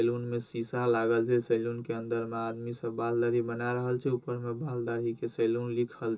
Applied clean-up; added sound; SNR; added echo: none; none; none; reverberation time 0.2 s.